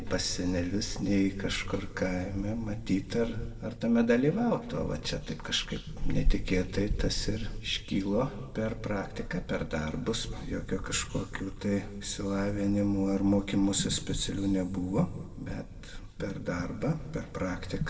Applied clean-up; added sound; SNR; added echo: none; none; none; reverberation time 1.3 s.